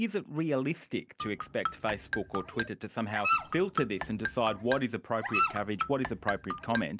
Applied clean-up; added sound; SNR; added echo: none; Marimba, xylophone + Dog; 2 dB; none.